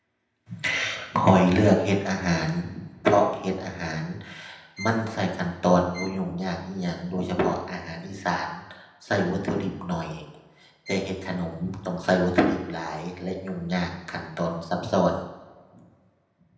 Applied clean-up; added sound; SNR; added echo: none; Bowed string instrument; 19 dB; reverberation time 0.8 s.